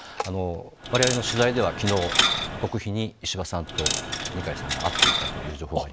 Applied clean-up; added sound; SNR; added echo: none; Coin (dropping); -1 dB; none.